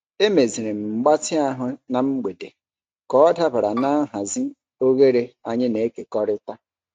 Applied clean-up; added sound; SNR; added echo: neural mask model RNNoise.